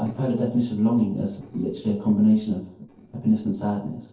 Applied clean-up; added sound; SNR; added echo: neural separator model SepFormer DNS4.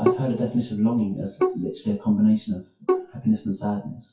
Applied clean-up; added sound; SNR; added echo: classical method WPE with log-MMSE.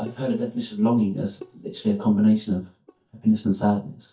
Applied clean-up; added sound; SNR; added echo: neural mask model DeepFilterNet 3.